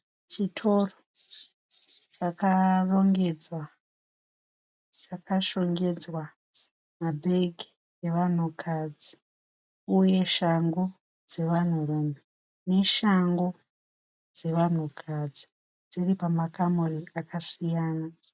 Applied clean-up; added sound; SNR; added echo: none; none; none; none.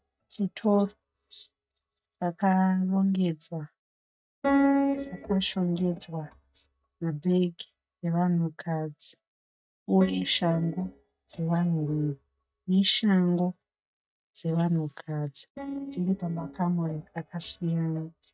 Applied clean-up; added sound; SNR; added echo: neural mask model DeepFilterNet 3.